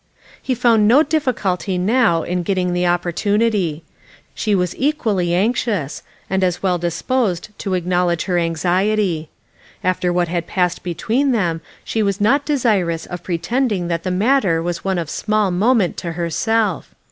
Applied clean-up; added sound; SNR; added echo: none; none; none; none.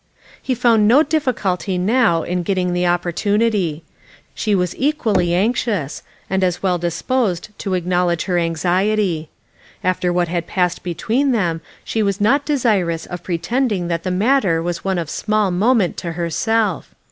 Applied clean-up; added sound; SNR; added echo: none; Knock / Wood; 14 dB; none.